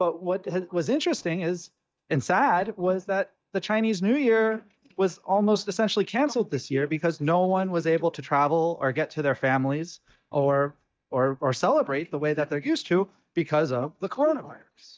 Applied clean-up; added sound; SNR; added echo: neural mask model DeepFilterNet 3.